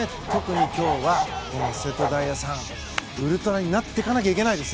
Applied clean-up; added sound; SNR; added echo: none; Bark; 2 dB; none.